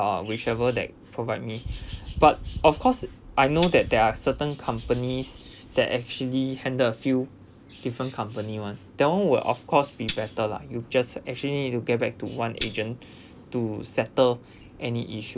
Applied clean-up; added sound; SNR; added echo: none; Tambourine; 15 dB; none.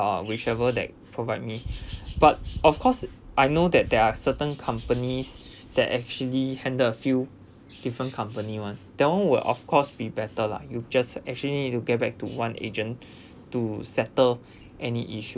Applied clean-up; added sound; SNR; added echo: none; none; none; none.